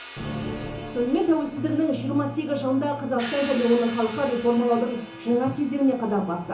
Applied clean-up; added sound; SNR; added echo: none; Crash cymbal; 17 dB; reverberation time 0.8 s.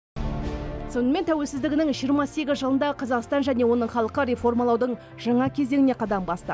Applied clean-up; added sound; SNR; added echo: none; none; none; none.